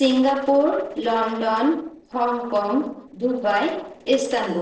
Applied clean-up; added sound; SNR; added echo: neural separator model SepFormer DNS4.